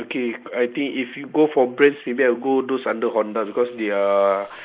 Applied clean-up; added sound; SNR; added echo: neural mask model Resemble Enhance denoiser.